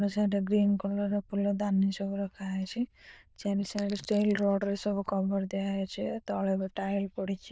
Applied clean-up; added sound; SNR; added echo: neural diffusion model UNIVERSE++.